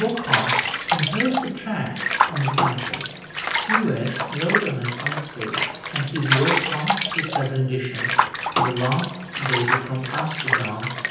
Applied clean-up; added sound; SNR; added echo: none; Bathtub (filling or washing) / Water; -2 dB; reverberation time 0.9 s.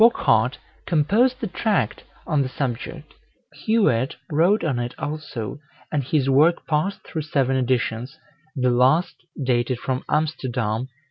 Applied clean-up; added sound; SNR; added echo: none; none; none; none.